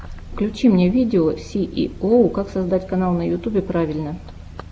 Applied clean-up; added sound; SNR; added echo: none; none; none; none.